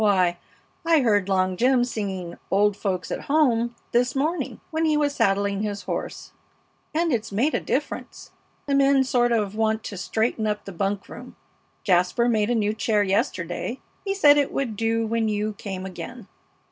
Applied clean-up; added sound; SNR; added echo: none; none; none; none.